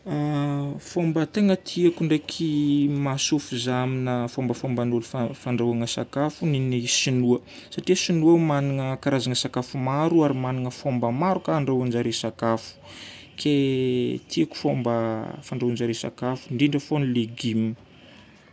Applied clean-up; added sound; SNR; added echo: none; none; none; none.